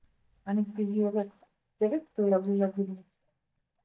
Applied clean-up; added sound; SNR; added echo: neural mask model DeepFilterNet 3.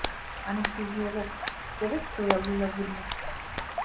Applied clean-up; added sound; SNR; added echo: none; Hands + Stream; 1 dB; none.